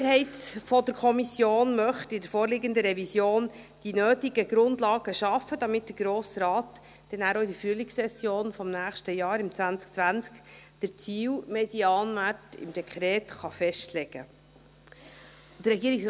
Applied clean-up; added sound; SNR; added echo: none; none; none; none.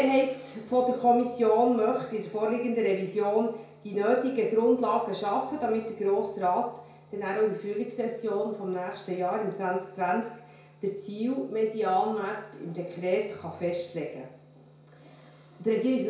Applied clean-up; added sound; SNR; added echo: none; none; none; reverberation time 0.6 s.